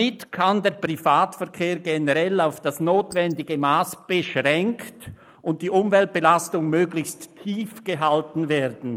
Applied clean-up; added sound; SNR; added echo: neural mask model Resemble Enhance denoiser.